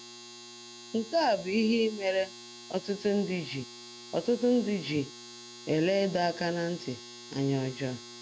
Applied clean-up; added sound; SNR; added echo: none; Domestic sounds, home sounds; 16 dB; none.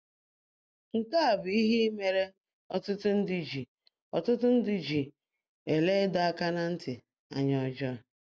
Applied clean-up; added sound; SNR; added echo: none; none; none; none.